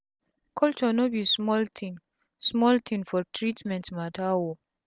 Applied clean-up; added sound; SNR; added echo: none; none; none; none.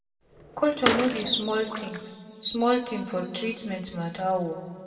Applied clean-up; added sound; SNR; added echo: none; Bathtub (filling or washing) / Water / Splash, splatter; 4 dB; reverberation time 1.9 s.